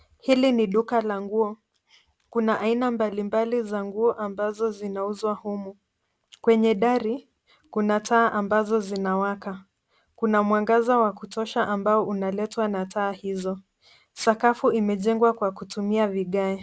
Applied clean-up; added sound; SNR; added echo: none; none; none; none.